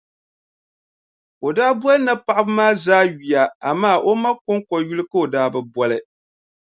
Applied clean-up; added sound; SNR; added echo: none; none; none; none.